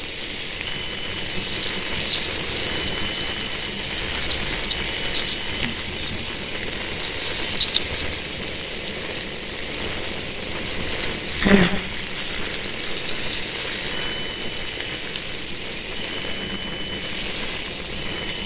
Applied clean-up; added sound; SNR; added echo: neural separator model SepFormer WHAMR!.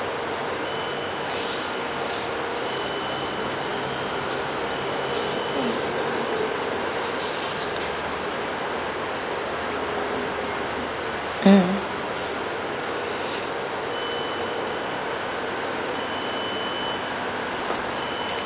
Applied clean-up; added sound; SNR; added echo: none; none; none; none.